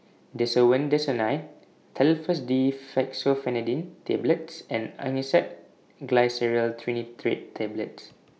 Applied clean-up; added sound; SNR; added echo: none; none; none; none.